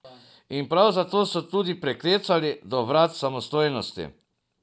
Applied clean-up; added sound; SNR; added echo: none; none; none; none.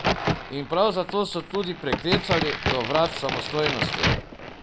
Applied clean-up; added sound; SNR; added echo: none; Crack; 1 dB; none.